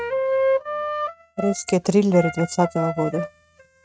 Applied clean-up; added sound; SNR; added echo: neural mask model RNNoise.